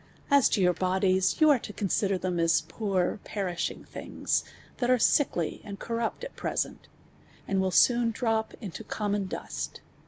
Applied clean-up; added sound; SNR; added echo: none; none; none; none.